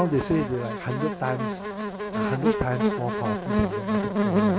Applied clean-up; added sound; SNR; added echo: none; Buzz; -3 dB; none.